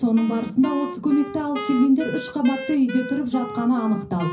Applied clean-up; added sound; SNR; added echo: none; Wind instrument, woodwind instrument; 12 dB; reverberation time 0.5 s.